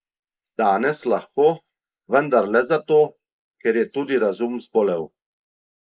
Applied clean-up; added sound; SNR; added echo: neural mask model Resemble Enhance denoiser.